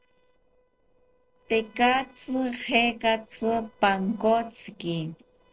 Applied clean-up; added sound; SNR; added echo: neural separator model SepFormer DNS4.